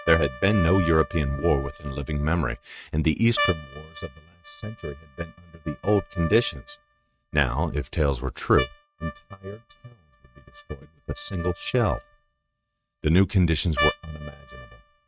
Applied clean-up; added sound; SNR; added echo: neural mask model RNNoise.